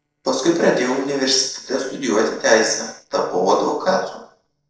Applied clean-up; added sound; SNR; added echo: neural separator model SepFormer DNS4.